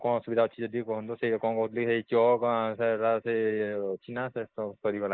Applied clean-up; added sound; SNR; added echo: neural mask model Resemble Enhance denoiser.